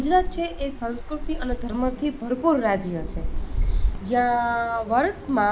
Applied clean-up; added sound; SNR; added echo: none; Gull, seagull; 4 dB; none.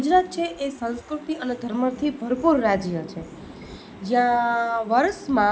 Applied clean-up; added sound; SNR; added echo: none; none; none; none.